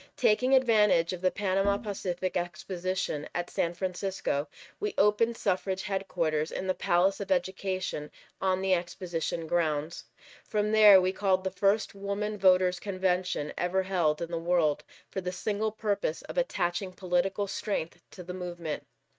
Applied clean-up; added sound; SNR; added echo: neural mask model RNNoise.